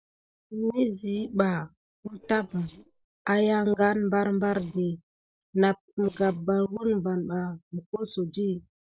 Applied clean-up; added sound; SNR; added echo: neural separator model SepFormer DNS4.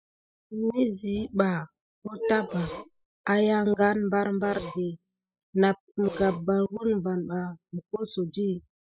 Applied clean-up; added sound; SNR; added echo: classical method spectral subtraction.